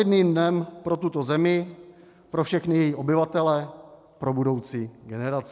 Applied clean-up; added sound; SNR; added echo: none; none; none; none.